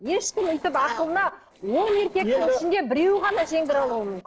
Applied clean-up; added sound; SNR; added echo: neural separator model SepFormer DNS4.